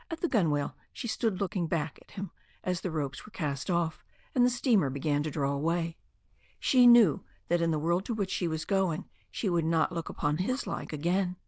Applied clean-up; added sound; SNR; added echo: neural diffusion model UNIVERSE++.